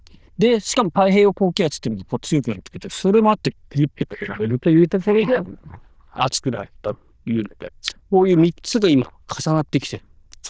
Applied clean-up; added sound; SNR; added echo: neural diffusion model UNIVERSE++.